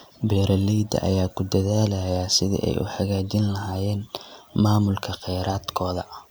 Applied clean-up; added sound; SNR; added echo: none; none; none; none.